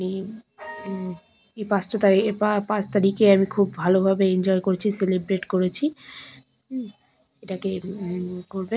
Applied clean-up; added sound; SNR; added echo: none; none; none; none.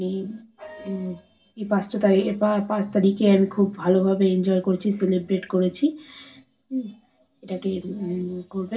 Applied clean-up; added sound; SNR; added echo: none; none; none; reverberation time 0.2 s.